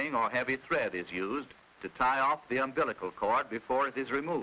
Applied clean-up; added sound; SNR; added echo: none; none; none; none.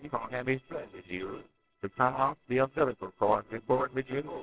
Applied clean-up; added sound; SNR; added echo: neural separator model SepFormer WHAMR!.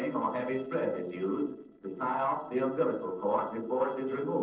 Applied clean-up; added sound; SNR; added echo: neural separator model SepFormer DNS4.